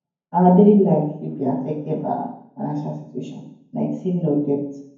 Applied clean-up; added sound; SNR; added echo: none; none; none; reverberation time 0.9 s.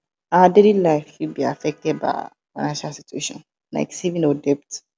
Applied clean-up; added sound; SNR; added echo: none; none; none; none.